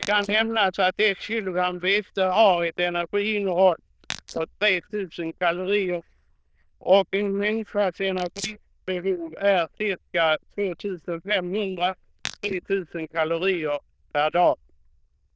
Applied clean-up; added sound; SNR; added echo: neural diffusion model UNIVERSE++.